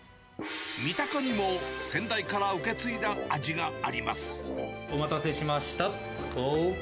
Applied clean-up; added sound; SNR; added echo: none; Brass instrument; 11 dB; none.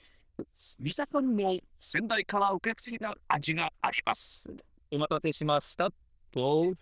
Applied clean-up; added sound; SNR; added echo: neural diffusion model UNIVERSE++.